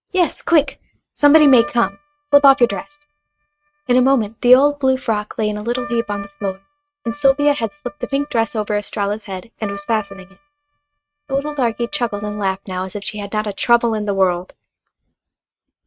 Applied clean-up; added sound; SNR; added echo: neural mask model RNNoise.